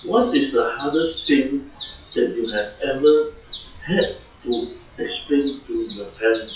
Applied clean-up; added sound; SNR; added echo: classical method WPE with log-MMSE.